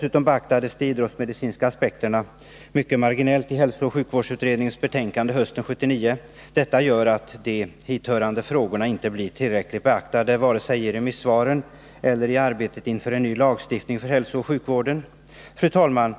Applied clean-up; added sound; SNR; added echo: none; none; none; none.